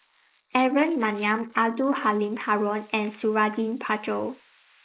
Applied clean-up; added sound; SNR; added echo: neural mask model Resemble Enhance denoiser.